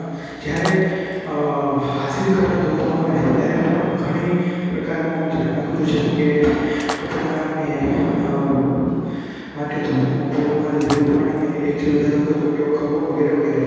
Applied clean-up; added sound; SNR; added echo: none; Splash, splatter; 17 dB; reverberation time 2.1 s.